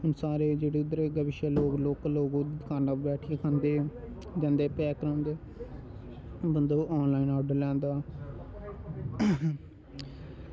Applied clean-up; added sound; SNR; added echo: none; Bowed string instrument; 11 dB; none.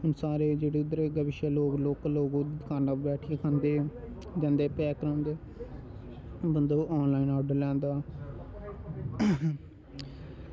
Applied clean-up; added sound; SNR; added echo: none; none; none; none.